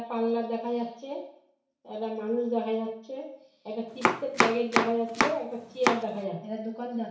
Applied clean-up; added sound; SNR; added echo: none; Domestic sounds, home sounds; -3 dB; reverberation time 0.6 s.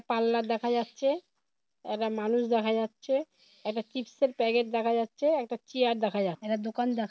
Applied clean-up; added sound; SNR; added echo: none; none; none; none.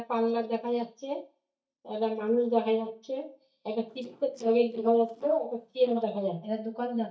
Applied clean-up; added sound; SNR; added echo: neural mask model DeepFilterNet 3.